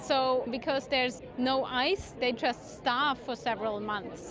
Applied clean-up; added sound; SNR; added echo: none; none; none; none.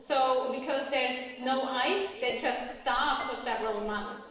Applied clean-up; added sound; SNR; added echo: neural separator model SepFormer DNS4.